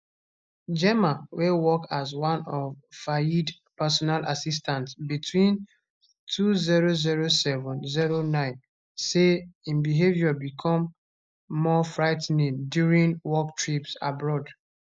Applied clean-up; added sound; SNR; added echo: neural mask model DeepFilterNet 3.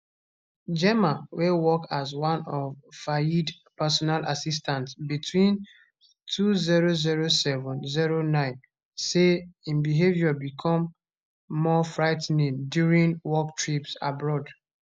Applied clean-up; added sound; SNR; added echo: none; none; none; none.